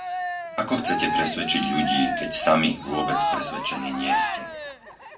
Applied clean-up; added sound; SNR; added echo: none; Cheering; 4 dB; reverberation time 0.2 s.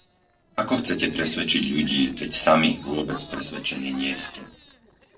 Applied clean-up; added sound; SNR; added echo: neural separator model SepFormer DNS4.